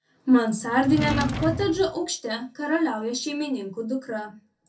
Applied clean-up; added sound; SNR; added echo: none; Drawer open or close; 4 dB; reverberation time 0.3 s.